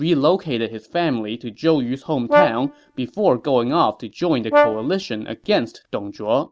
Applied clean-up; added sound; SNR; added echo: none; Brass instrument; 2 dB; none.